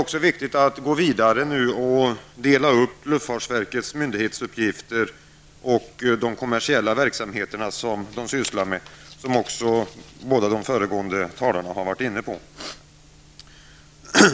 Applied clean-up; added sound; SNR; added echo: none; none; none; none.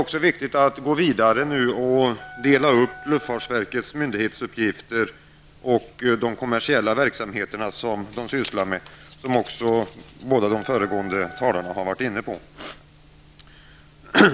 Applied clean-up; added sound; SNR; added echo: none; Wind instrument, woodwind instrument; 18 dB; none.